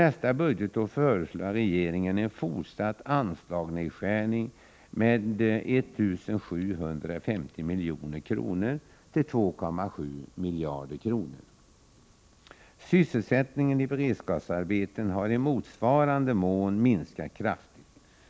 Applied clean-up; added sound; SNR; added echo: none; none; none; none.